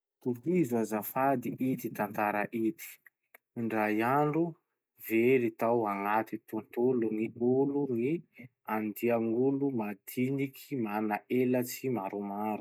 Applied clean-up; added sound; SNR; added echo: none; none; none; none.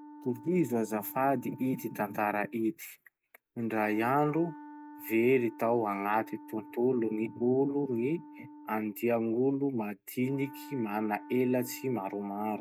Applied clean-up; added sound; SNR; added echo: none; Wind instrument, woodwind instrument; 18 dB; none.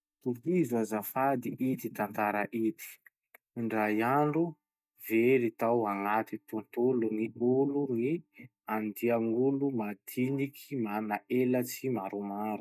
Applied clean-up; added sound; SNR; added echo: neural mask model DeepFilterNet 3.